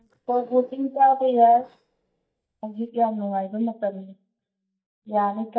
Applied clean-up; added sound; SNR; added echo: neural mask model DeepFilterNet 3.